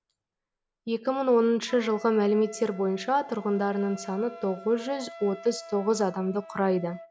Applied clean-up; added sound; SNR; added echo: none; Wind instrument, woodwind instrument; 19 dB; none.